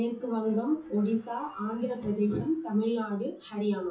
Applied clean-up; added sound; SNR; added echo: classical method WPE with log-MMSE.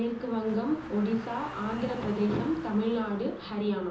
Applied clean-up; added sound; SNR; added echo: none; Car; 14 dB; reverberation time 0.6 s.